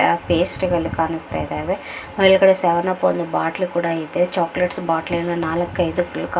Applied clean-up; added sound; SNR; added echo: none; none; none; reverberation time 0.1 s.